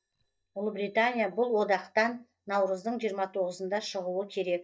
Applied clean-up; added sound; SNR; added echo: neural mask model DeepFilterNet 3.